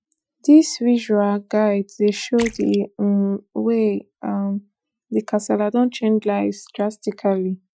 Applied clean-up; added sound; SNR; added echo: classical method Wiener filter.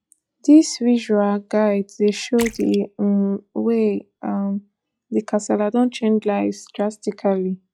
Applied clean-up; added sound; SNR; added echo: classical method log-MMSE.